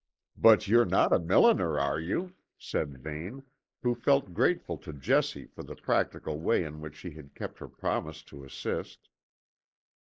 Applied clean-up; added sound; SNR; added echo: neural mask model Resemble Enhance denoiser.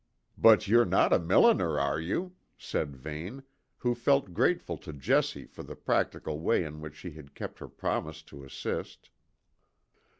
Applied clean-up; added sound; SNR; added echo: none; none; none; none.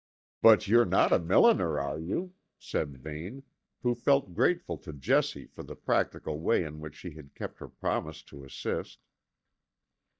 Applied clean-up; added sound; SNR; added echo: neural mask model DeepFilterNet 3.